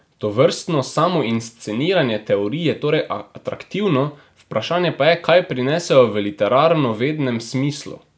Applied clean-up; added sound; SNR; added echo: none; none; none; none.